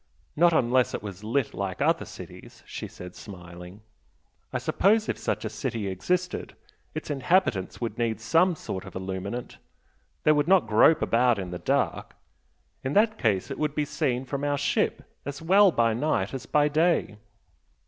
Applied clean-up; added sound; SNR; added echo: none; none; none; none.